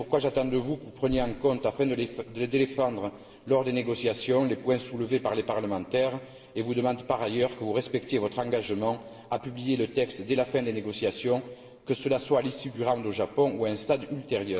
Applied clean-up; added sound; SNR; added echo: none; none; none; reverberation time 2.0 s.